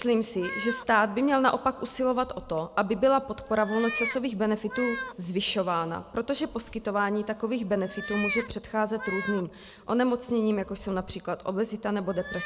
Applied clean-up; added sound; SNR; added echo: none; Meow; 13 dB; none.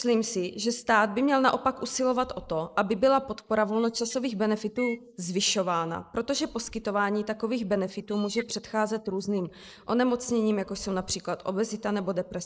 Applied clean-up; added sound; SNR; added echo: neural mask model Resemble Enhance denoiser.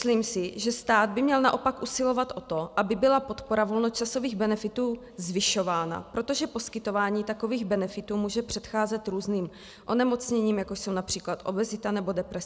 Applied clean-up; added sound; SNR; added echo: none; none; none; none.